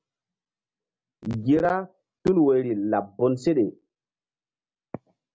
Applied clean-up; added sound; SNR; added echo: none; none; none; none.